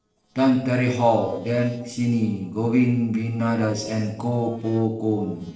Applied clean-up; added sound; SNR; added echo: neural separator model SepFormer DNS4.